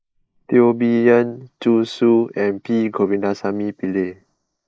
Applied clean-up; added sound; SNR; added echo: neural mask model Resemble Enhance denoiser.